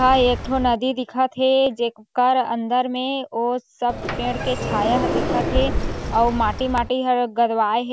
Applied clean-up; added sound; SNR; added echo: none; Sliding door; 7 dB; none.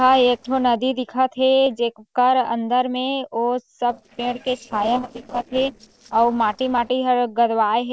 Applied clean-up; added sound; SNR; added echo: neural separator model SepFormer DNS4.